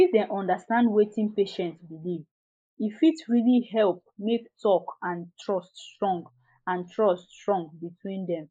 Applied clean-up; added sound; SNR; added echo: neural mask model Resemble Enhance denoiser.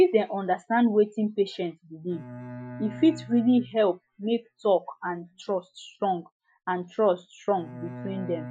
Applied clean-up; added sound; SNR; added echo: classical method Wiener filter.